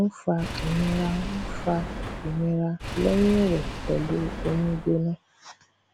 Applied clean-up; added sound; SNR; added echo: none; Engine / Car; 6 dB; none.